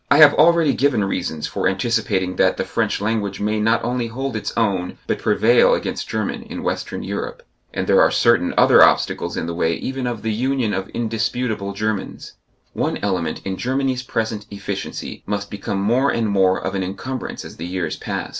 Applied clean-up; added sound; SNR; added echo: none; none; none; none.